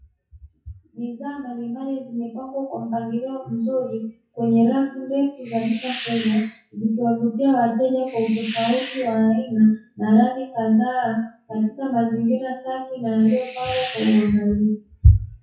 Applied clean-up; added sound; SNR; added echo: classical method WPE with log-MMSE.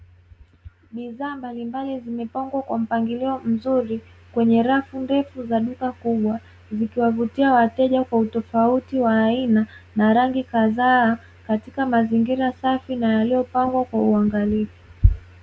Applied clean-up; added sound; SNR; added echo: none; none; none; none.